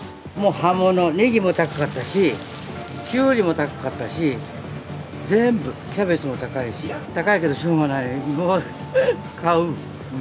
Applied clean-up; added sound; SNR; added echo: none; none; none; none.